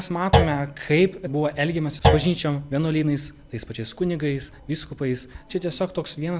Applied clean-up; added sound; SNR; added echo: none; Thump, thud; 0 dB; none.